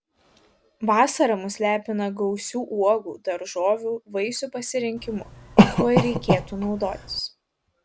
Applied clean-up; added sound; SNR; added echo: none; Cough; -3 dB; none.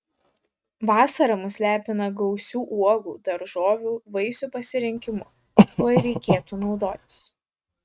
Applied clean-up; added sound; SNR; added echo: neural mask model RNNoise.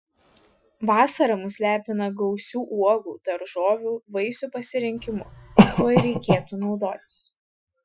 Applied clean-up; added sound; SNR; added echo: classical method Wiener filter.